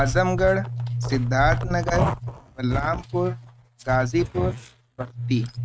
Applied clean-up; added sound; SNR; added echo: neural mask model RNNoise.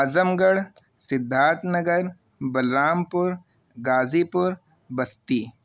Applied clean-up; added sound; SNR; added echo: none; none; none; none.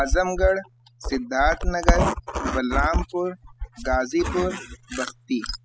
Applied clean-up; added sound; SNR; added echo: classical method spectral subtraction.